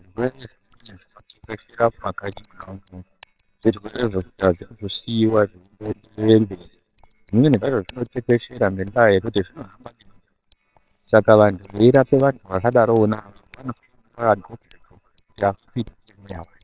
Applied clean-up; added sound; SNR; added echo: neural separator model SepFormer WHAMR!.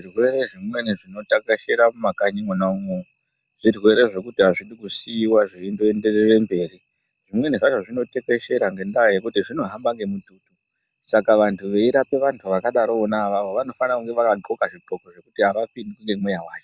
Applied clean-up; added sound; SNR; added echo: none; none; none; none.